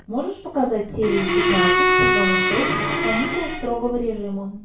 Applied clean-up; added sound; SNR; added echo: none; Bowed string instrument; -4 dB; reverberation time 0.3 s.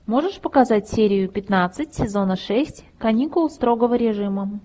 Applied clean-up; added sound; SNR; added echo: none; none; none; none.